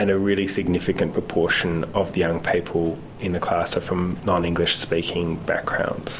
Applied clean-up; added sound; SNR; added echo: none; none; none; none.